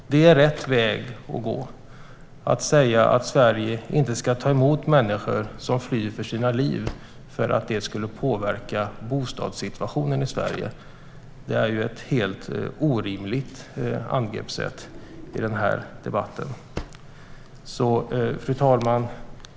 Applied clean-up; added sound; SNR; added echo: none; Drawer open or close; 17 dB; none.